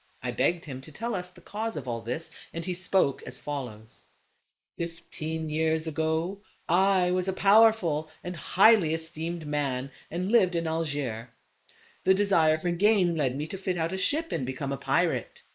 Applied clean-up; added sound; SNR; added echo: neural mask model Resemble Enhance denoiser.